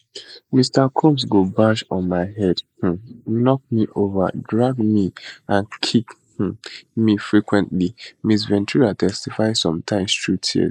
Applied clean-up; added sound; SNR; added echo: neural mask model Resemble Enhance denoiser.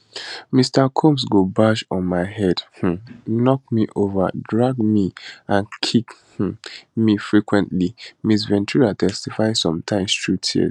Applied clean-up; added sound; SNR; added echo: none; none; none; none.